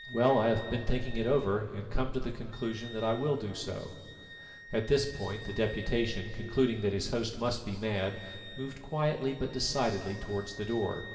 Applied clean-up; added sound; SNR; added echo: none; Wind instrument, woodwind instrument; 18 dB; reverberation time 2.1 s.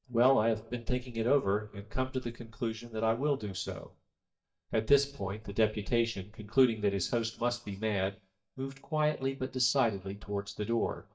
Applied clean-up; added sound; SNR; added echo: neural mask model DeepFilterNet 3.